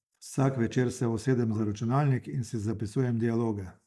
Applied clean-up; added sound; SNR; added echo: neural mask model DeepFilterNet 3.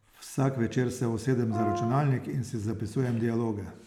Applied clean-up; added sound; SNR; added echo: none; Brass instrument; 7 dB; none.